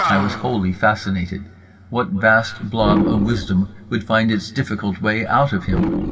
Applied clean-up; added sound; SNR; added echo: none; Animal; 7 dB; reverberation time 2.8 s.